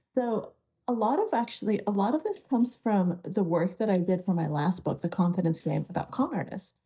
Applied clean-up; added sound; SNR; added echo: neural mask model DeepFilterNet 3.